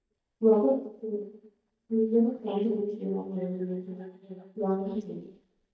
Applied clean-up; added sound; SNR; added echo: neural mask model DeepFilterNet 3.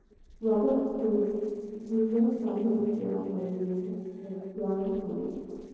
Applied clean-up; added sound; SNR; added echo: neural separator model SepFormer DNS4.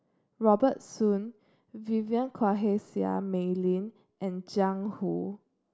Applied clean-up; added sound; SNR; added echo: none; none; none; none.